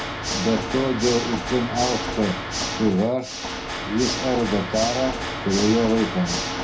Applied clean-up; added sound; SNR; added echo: none; Water / Mechanisms; 4 dB; reverberation time 0.4 s.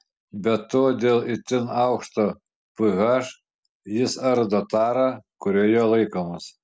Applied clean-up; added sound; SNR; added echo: none; none; none; none.